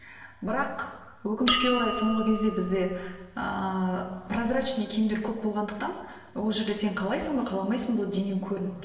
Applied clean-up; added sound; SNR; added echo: none; Chink, clink; -3 dB; reverberation time 1.0 s.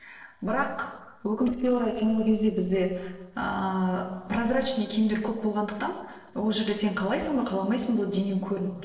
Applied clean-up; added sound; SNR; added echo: neural separator model SepFormer DNS4.